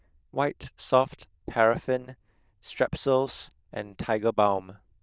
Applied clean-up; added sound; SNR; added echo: neural diffusion model UNIVERSE++.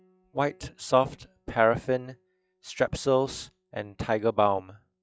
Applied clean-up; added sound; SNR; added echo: classical method log-MMSE.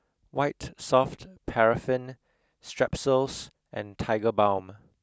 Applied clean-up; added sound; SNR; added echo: none; none; none; none.